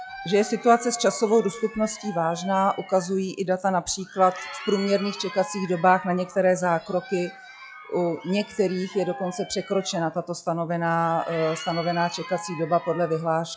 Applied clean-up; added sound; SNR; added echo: classical method log-MMSE.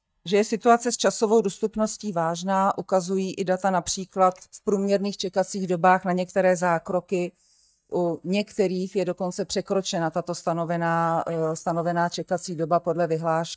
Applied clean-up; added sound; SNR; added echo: neural mask model DeepFilterNet 3.